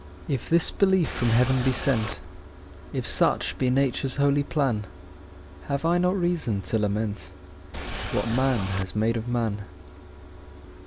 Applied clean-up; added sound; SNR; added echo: none; Boat, Water vehicle; 7 dB; none.